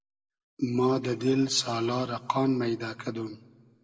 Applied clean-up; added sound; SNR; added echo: none; none; none; reverberation time 0.8 s.